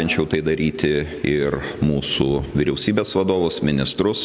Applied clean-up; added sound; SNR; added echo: none; none; none; none.